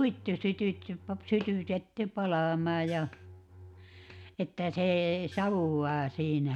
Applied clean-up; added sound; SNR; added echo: none; Bowed string instrument + Gong; 20 dB; none.